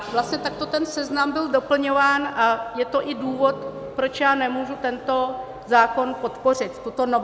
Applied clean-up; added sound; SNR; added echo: none; Keyboard (musical); 17 dB; none.